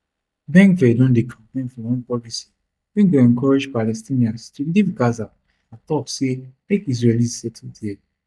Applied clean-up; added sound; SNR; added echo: neural mask model DeepFilterNet 3.